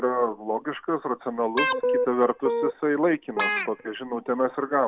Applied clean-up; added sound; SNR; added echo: none; Guitar; 1 dB; none.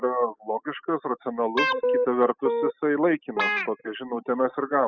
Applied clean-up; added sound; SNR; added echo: classical method spectral subtraction.